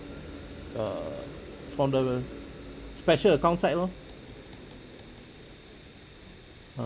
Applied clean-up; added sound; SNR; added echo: none; none; none; none.